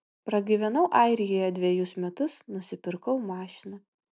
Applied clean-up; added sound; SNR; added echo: none; none; none; none.